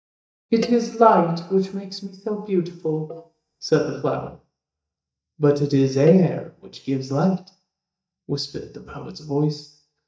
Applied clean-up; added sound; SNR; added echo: neural mask model DeepFilterNet 3.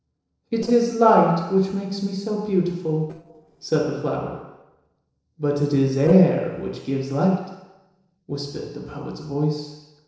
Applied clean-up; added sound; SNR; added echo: neural separator model SepFormer DNS4.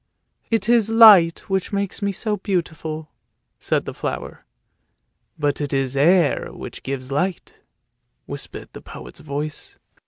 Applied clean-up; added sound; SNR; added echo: none; none; none; none.